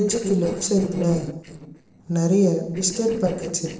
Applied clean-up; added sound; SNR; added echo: neural separator model SepFormer DNS4.